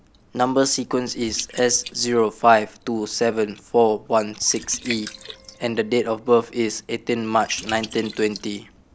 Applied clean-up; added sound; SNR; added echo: none; Liquid; 19 dB; none.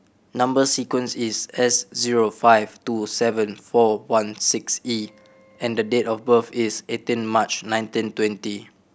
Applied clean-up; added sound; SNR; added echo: none; none; none; none.